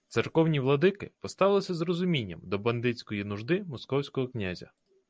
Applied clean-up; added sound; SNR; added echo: none; none; none; none.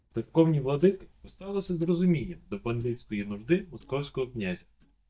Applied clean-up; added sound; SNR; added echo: neural mask model DeepFilterNet 3.